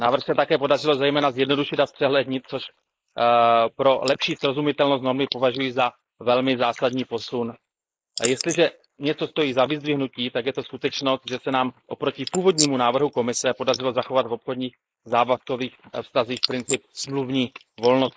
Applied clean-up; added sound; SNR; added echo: neural mask model Resemble Enhance denoiser.